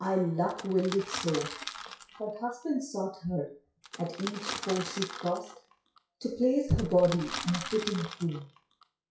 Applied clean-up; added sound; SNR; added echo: classical method WPE with log-MMSE.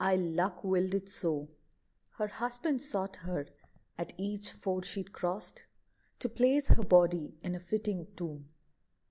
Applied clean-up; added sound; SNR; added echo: none; none; none; none.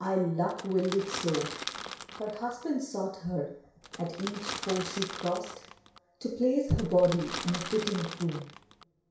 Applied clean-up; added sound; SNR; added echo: none; Crackle / Crushing; 9 dB; reverberation time 0.6 s.